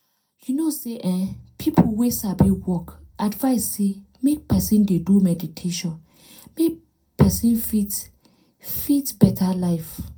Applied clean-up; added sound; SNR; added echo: none; none; none; reverberation time 0.2 s.